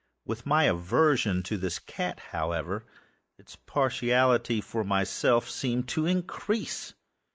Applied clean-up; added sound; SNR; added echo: neural mask model Resemble Enhance denoiser.